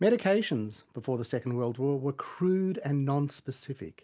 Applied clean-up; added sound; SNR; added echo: none; none; none; none.